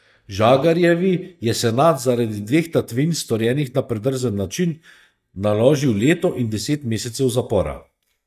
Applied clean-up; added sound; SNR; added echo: neural mask model DeepFilterNet 3.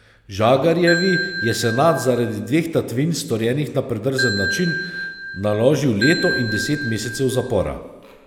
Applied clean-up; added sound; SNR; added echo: none; Ringtone / Bell; 6 dB; none.